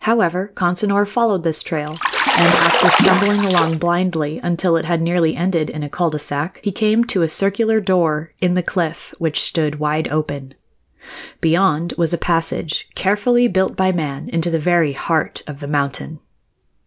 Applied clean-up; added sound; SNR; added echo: none; Bathtub (filling or washing) / Splash, splatter; -1 dB; none.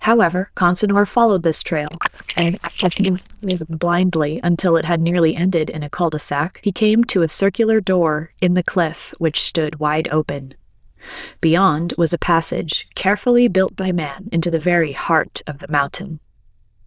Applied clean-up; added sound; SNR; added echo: neural diffusion model UNIVERSE++.